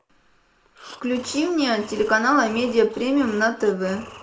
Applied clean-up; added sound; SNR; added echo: none; Breathing; 20 dB; reverberation time 0.6 s.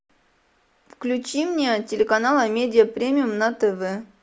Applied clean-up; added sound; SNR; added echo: none; none; none; none.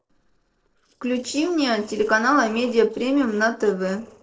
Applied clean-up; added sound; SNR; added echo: neural separator model SepFormer DNS4.